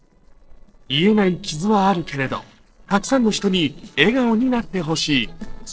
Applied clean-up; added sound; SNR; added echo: neural separator model SepFormer DNS4.